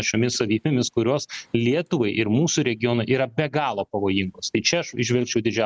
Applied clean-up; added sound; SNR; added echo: none; none; none; none.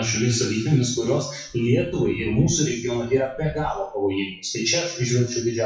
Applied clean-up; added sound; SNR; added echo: classical method WPE with log-MMSE.